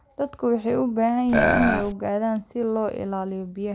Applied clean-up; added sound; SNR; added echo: none; Burping, eructation; -3 dB; none.